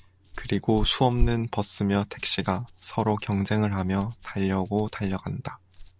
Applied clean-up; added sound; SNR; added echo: none; Rattle; 7 dB; none.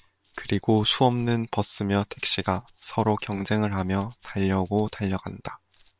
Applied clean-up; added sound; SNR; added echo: neural separator model SepFormer WHAM!.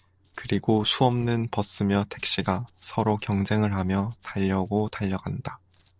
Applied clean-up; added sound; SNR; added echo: neural separator model SepFormer DNS4.